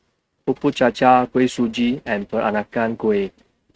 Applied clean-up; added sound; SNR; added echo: neural mask model RNNoise.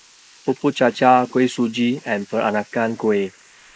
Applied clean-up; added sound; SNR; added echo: neural mask model Resemble Enhance denoiser.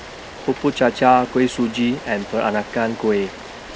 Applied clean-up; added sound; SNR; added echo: none; Rain; 15 dB; none.